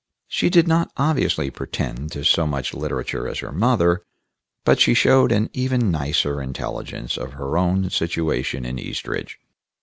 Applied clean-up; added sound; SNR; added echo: none; none; none; none.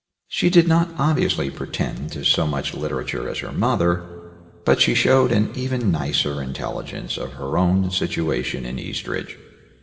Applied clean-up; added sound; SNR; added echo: none; none; none; reverberation time 1.5 s.